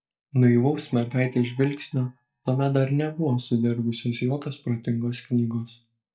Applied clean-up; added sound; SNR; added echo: neural mask model DeepFilterNet 3.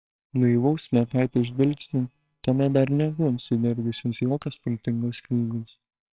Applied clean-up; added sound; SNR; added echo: neural separator model SepFormer WHAMR!.